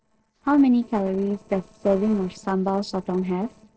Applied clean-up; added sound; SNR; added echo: neural separator model SepFormer DNS4.